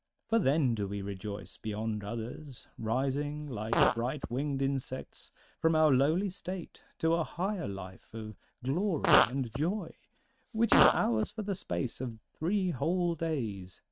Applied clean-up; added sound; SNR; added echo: neural mask model RNNoise.